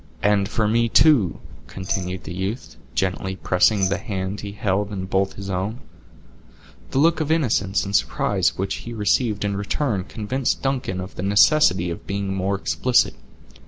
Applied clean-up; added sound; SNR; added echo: none; Glass; 8 dB; none.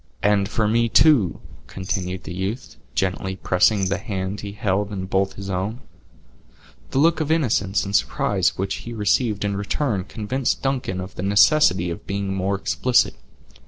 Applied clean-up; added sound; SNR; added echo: neural separator model SepFormer DNS4.